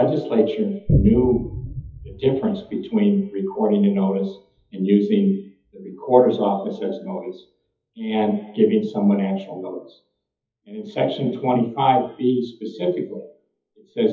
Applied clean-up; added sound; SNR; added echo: classical method WPE with log-MMSE.